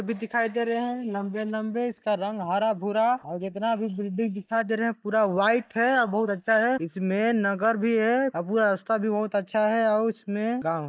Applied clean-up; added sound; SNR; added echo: neural mask model DeepFilterNet 3.